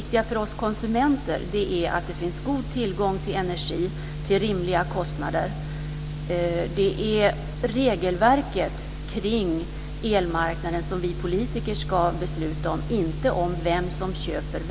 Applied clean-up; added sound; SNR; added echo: none; none; none; none.